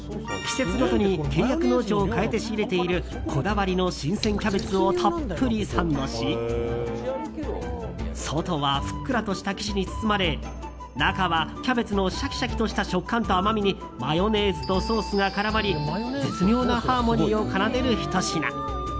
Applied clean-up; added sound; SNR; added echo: none; Drip / Water; 16 dB; none.